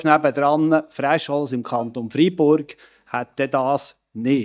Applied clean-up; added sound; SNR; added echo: neural mask model DeepFilterNet 3.